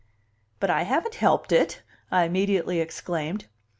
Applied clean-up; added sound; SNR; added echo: none; none; none; none.